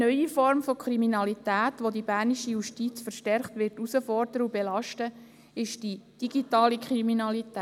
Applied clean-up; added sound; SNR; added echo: none; none; none; none.